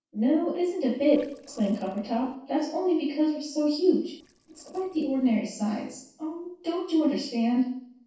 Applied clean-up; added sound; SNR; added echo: neural separator model SepFormer DNS4.